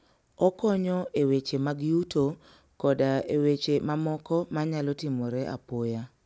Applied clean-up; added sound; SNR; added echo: none; none; none; none.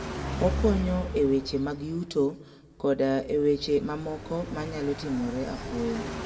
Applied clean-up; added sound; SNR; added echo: none; Car passing by; 8 dB; reverberation time 1.2 s.